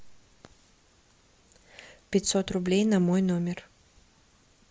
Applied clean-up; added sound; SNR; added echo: none; none; none; none.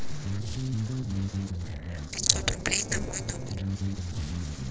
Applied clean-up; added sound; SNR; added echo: neural separator model SepFormer DNS4.